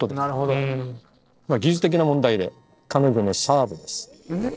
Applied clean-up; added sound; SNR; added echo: neural separator model SepFormer DNS4.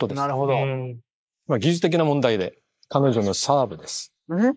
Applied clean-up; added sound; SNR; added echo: neural mask model Resemble Enhance denoiser.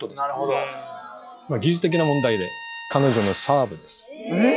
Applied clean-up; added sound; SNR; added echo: classical method log-MMSE.